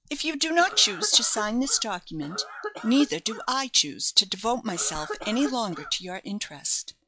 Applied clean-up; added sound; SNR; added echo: classical method log-MMSE.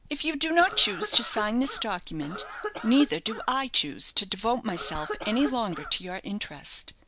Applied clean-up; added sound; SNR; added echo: none; Cough; 12 dB; none.